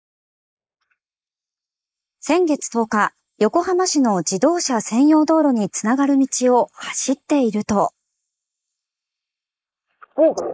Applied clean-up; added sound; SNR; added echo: neural mask model Resemble Enhance denoiser.